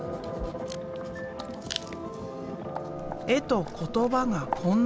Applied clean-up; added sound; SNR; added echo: none; none; none; none.